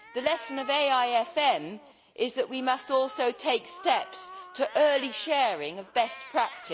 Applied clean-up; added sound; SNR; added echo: none; Cat; 18 dB; none.